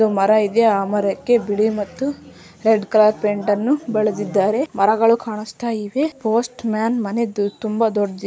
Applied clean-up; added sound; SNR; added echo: none; none; none; none.